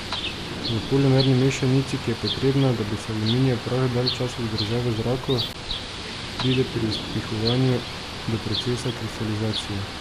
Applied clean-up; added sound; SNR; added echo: none; Bird; 7 dB; none.